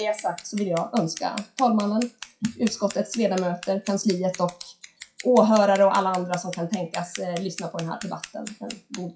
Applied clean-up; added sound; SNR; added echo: classical method WPE with log-MMSE.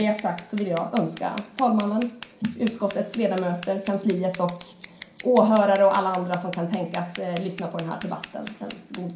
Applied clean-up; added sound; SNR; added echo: none; Scissors; 16 dB; reverberation time 0.5 s.